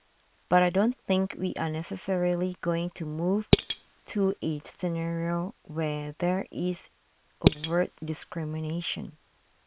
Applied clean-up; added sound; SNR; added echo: neural separator model SepFormer WHAM!.